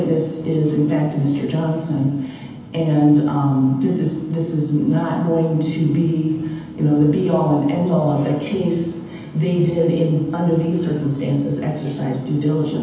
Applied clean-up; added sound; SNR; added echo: none; none; none; reverberation time 0.8 s.